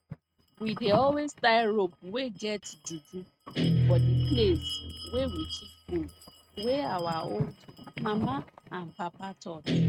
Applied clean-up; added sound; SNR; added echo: neural mask model RNNoise.